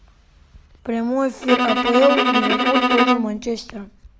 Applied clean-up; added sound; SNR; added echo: none; Bowed string instrument; -3 dB; none.